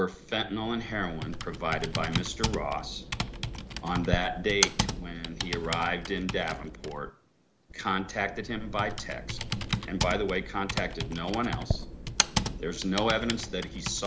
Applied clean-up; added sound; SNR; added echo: none; Computer keyboard; 2 dB; none.